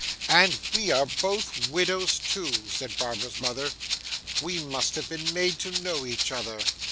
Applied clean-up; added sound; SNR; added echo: none; Rattle (instrument); 2 dB; none.